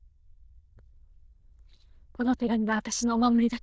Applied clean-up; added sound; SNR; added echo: neural diffusion model UNIVERSE++.